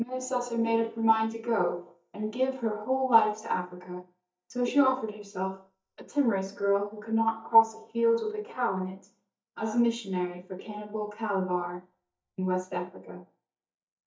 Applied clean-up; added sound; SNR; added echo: neural mask model DeepFilterNet 3.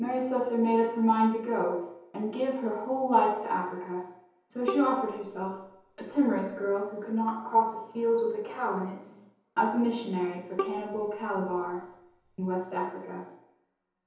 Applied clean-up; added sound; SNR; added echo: none; Bowed string instrument; 10 dB; reverberation time 0.9 s.